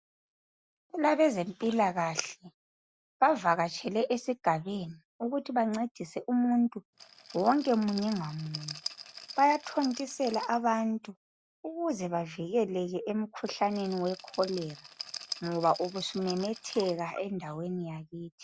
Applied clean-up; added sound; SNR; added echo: none; Rattle; 14 dB; none.